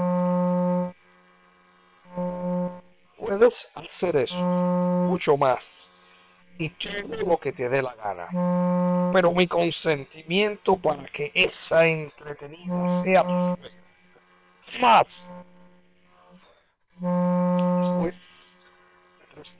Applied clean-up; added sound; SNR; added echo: neural separator model SepFormer WHAM!.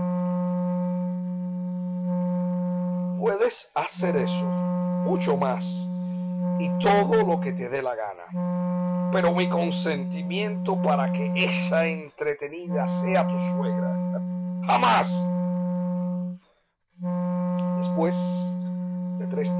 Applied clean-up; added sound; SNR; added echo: none; Wind instrument, woodwind instrument; -2 dB; none.